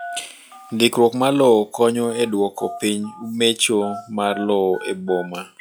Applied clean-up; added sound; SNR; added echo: classical method log-MMSE.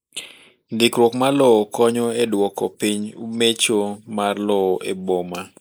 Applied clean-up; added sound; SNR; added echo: neural mask model Resemble Enhance denoiser.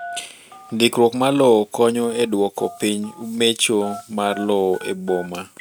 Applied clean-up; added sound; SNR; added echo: neural mask model RNNoise.